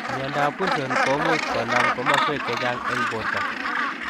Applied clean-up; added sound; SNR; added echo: none; Gull, seagull; -4 dB; none.